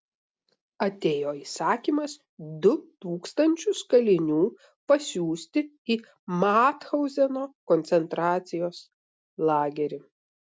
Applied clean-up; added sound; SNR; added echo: none; none; none; none.